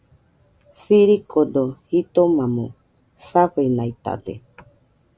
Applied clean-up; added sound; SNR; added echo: none; none; none; none.